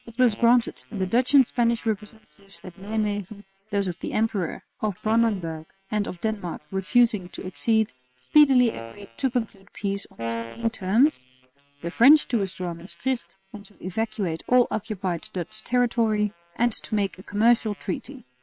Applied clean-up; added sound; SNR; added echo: neural separator model SepFormer WHAM!.